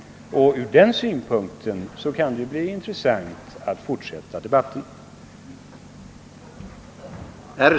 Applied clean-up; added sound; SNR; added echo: none; none; none; none.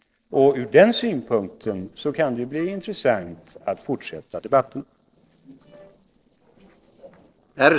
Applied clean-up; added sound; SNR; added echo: neural separator model SepFormer DNS4.